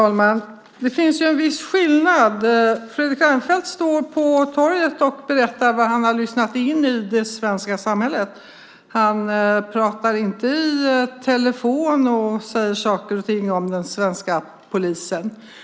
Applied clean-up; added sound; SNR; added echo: none; none; none; none.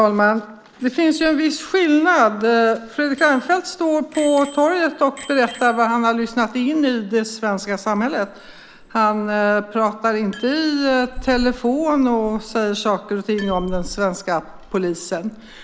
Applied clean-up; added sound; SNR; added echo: none; Bicycle bell; 19 dB; none.